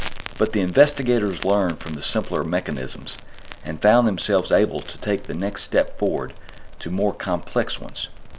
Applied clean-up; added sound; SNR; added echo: none; Crackle; 10 dB; none.